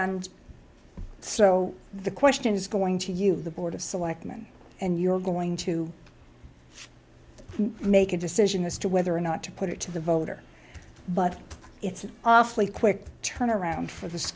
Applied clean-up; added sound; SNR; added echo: none; none; none; none.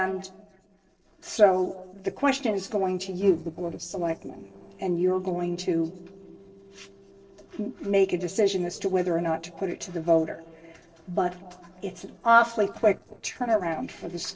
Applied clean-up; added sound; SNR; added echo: neural separator model SepFormer DNS4.